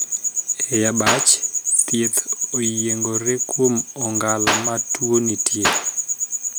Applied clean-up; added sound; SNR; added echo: none; Clapping; 3 dB; none.